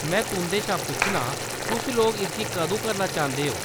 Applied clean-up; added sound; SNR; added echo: none; Boiling + Clapping; 3 dB; none.